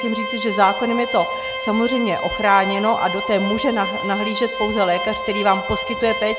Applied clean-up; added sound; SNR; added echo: none; Organ; 6 dB; none.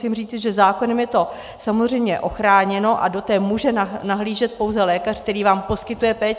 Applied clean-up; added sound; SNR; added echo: none; none; none; none.